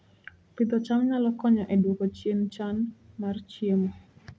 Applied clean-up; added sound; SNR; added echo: none; none; none; none.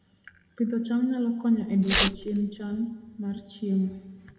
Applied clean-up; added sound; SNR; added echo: none; Tearing; 0 dB; reverberation time 1.7 s.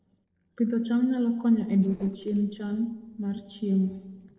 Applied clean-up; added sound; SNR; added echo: neural separator model SepFormer DNS4.